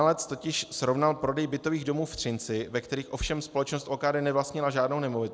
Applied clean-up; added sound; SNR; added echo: none; none; none; none.